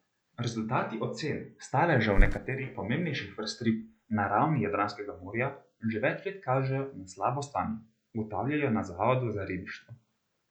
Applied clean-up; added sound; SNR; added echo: none; Bird; 0 dB; none.